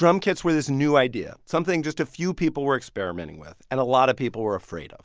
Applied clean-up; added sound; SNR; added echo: none; none; none; none.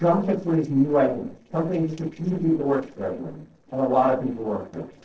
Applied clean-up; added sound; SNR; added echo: neural separator model SepFormer DNS4.